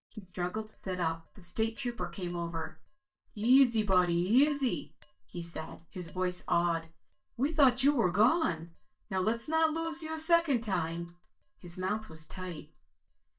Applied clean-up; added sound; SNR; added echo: neural mask model DeepFilterNet 3.